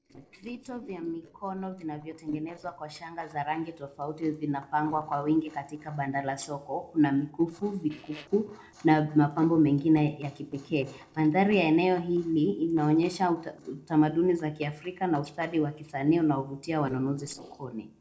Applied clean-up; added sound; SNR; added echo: neural separator model SepFormer DNS4.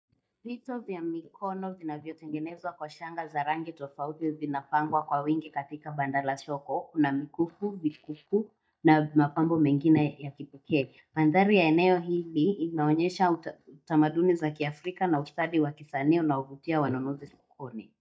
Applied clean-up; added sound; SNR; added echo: neural mask model DeepFilterNet 3.